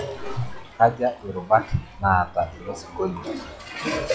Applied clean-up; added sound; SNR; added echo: classical method log-MMSE.